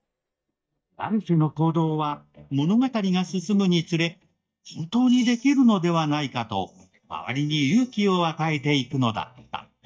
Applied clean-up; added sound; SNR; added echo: neural mask model DeepFilterNet 3.